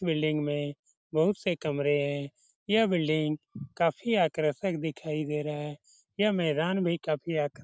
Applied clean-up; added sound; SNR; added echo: none; none; none; none.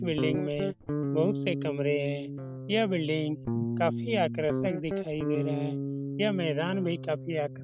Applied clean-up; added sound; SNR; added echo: none; Guitar; 3 dB; none.